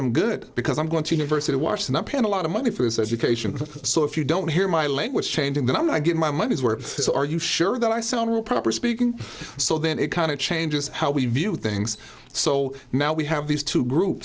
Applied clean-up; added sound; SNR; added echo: neural separator model SepFormer DNS4.